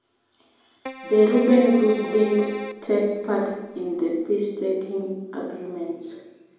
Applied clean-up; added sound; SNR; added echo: none; Keyboard (musical); 12 dB; reverberation time 0.9 s.